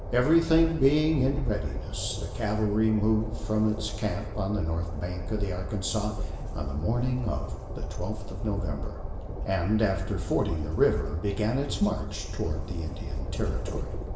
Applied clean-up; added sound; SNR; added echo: none; Train; 4 dB; reverberation time 0.8 s.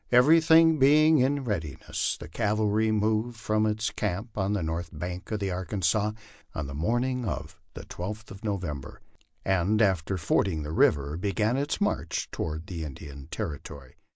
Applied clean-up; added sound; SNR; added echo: none; none; none; none.